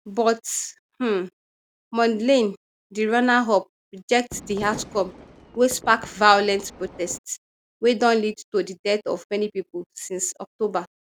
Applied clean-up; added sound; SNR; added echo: none; Fireworks; 17 dB; none.